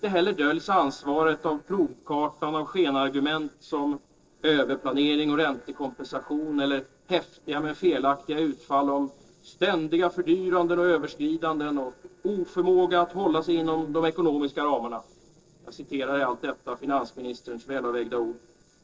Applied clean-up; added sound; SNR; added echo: neural separator model SepFormer DNS4.